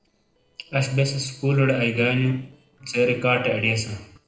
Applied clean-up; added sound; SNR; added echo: neural separator model SepFormer DNS4.